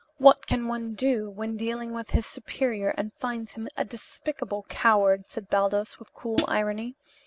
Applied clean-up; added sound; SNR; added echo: none; Hi-hat; 2 dB; none.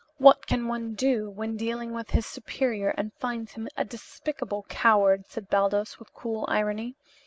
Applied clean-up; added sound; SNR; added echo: none; none; none; none.